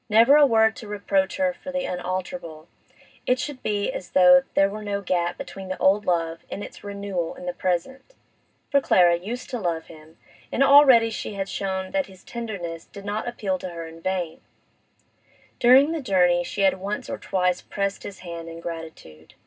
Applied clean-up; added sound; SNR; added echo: none; none; none; reverberation time 0.2 s.